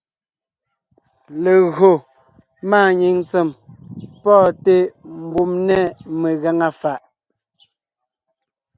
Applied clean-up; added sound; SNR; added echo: none; none; none; none.